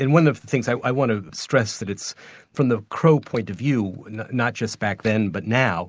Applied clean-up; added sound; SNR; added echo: none; none; none; none.